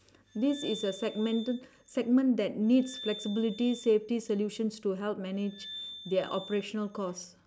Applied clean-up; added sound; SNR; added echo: none; Glass; 17 dB; none.